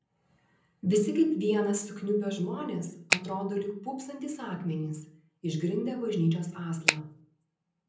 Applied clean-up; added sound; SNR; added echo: none; Finger snapping; -3 dB; reverberation time 0.6 s.